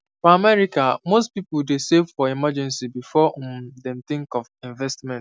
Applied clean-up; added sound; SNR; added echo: none; none; none; none.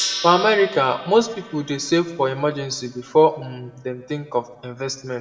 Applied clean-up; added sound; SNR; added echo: none; Gong; 14 dB; reverberation time 0.7 s.